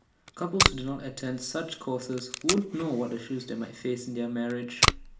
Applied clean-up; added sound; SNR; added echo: none; Packing tape, duct tape; -1 dB; reverberation time 0.5 s.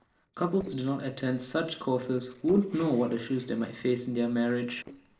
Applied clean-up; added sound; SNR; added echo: neural separator model SepFormer DNS4.